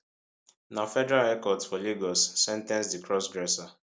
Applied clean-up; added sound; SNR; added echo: none; none; none; none.